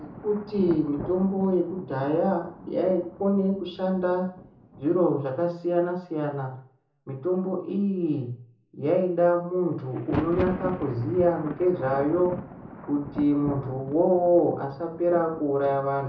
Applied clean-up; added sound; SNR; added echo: none; Thunder; 14 dB; reverberation time 1.0 s.